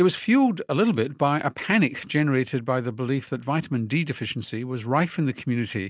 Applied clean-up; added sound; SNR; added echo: none; none; none; none.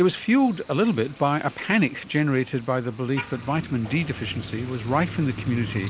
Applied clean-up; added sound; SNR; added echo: none; Motor vehicle (road); 14 dB; none.